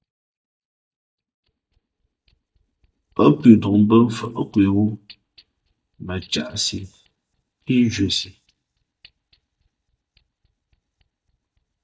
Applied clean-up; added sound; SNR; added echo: neural mask model DeepFilterNet 3.